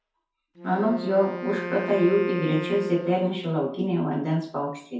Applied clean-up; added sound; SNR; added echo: none; Wind instrument, woodwind instrument; 10 dB; reverberation time 0.6 s.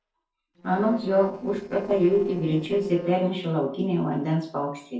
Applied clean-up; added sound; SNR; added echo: neural separator model SepFormer DNS4.